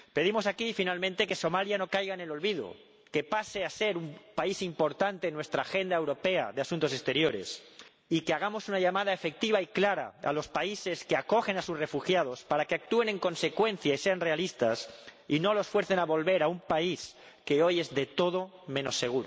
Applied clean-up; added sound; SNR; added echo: none; none; none; none.